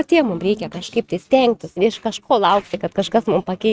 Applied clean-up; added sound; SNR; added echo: neural mask model RNNoise.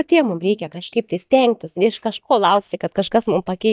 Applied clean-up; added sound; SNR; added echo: neural mask model DeepFilterNet 3.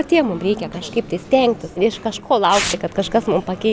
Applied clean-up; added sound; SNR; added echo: none; Tearing; 14 dB; none.